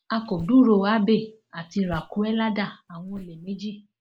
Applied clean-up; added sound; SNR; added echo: neural mask model Resemble Enhance denoiser.